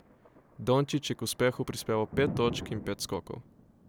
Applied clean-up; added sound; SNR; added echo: none; Thunder; 11 dB; none.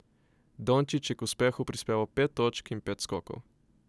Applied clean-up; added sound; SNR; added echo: none; none; none; none.